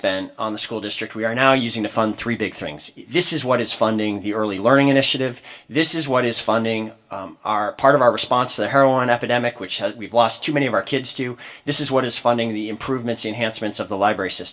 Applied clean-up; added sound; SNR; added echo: none; none; none; reverberation time 0.2 s.